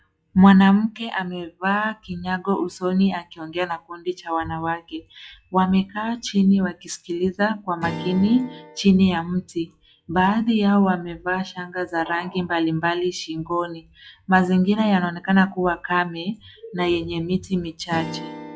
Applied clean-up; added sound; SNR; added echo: classical method log-MMSE.